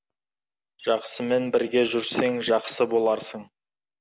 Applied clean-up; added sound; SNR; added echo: none; none; none; none.